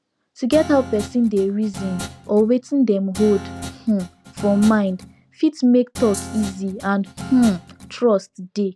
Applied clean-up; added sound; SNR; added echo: none; Guitar + Rattle (instrument); 14 dB; none.